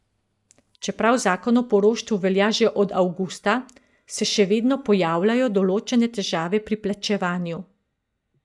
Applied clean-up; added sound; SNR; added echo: neural mask model DeepFilterNet 3.